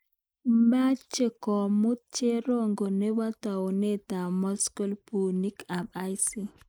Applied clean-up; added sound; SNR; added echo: neural mask model Resemble Enhance denoiser.